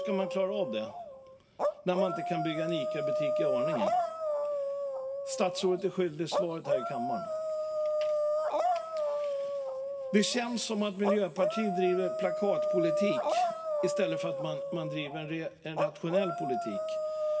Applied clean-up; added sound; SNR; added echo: none; Dog; -2 dB; reverberation time 2.3 s.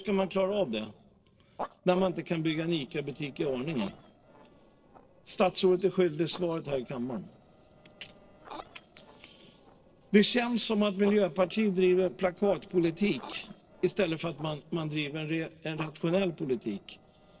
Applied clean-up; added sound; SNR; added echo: neural separator model SepFormer DNS4.